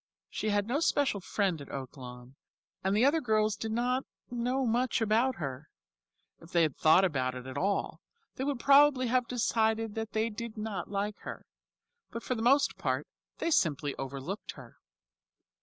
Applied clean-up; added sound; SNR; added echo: none; none; none; none.